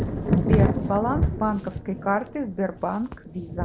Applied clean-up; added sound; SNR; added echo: none; Thunder; -1 dB; none.